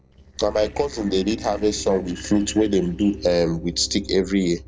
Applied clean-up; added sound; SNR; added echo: neural separator model SepFormer DNS4.